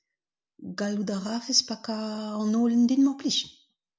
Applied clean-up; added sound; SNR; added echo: none; none; none; none.